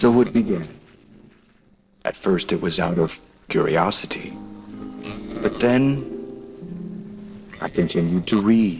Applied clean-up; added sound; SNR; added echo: neural separator model SepFormer DNS4.